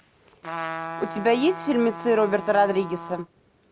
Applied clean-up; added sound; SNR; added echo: none; Trumpet; 11 dB; none.